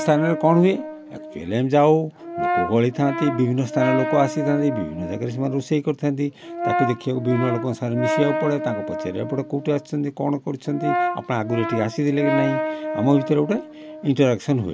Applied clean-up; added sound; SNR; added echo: none; Brass instrument; 6 dB; none.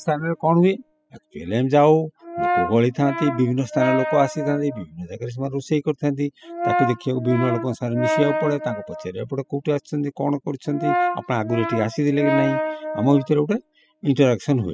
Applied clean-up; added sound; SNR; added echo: classical method spectral subtraction.